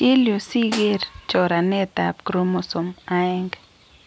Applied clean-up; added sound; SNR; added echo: none; Snare drum; 16 dB; none.